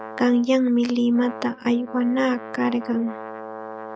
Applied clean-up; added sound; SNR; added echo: neural mask model RNNoise.